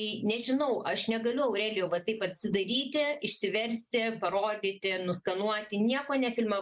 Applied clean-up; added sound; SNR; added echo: neural mask model Resemble Enhance denoiser.